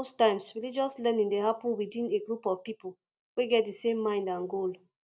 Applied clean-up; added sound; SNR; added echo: none; none; none; none.